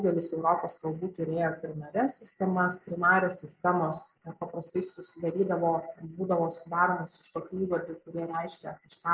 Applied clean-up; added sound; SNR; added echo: none; none; none; none.